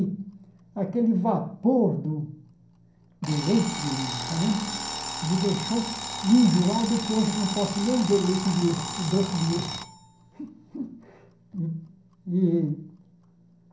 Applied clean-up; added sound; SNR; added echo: none; Alarm; 10 dB; reverberation time 0.6 s.